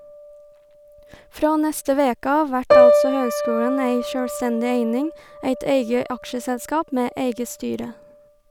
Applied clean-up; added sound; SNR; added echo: none; Piano; 1 dB; none.